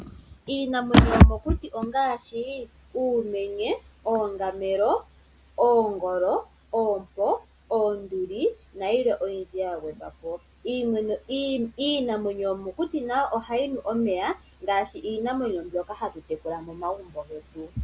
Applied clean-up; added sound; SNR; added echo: none; none; none; none.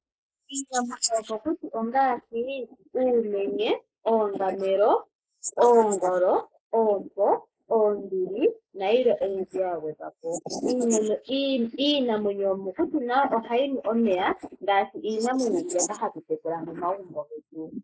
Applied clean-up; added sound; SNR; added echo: neural mask model Resemble Enhance denoiser.